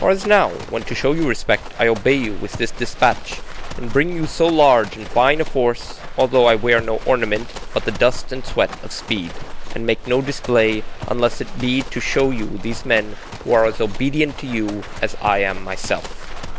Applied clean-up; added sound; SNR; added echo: none; Livestock, farm animals, working animals; 7 dB; none.